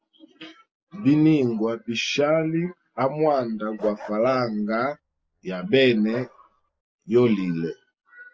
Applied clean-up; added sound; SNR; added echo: none; Bark; 19 dB; none.